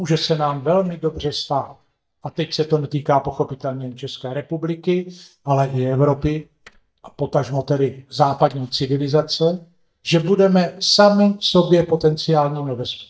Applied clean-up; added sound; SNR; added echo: neural mask model DeepFilterNet 3.